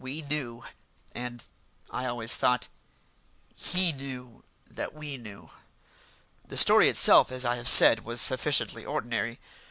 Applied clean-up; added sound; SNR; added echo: none; none; none; none.